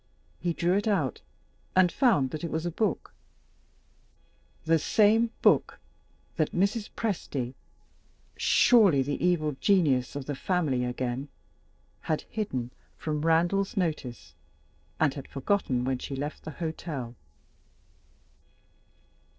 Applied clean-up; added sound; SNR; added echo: neural separator model SepFormer DNS4.